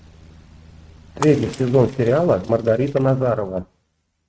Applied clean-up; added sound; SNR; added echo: neural mask model RNNoise.